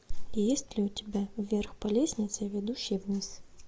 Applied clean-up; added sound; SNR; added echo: none; none; none; none.